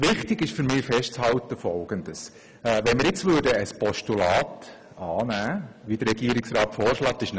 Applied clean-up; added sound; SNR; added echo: none; none; none; none.